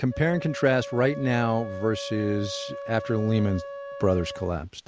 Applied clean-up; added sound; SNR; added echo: none; Wind instrument, woodwind instrument; 11 dB; none.